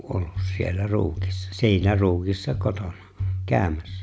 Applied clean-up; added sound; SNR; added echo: none; none; none; none.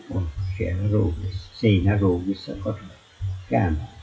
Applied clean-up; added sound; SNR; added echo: classical method WPE with log-MMSE.